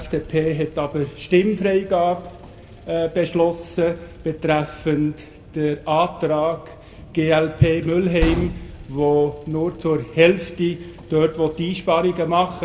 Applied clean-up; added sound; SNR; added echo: none; Train; 15 dB; reverberation time 1.0 s.